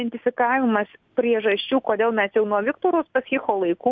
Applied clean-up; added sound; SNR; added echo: none; none; none; none.